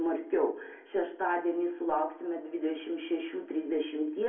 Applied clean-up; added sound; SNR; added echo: none; none; none; reverberation time 0.3 s.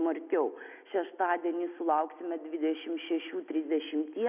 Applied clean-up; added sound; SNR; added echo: none; none; none; none.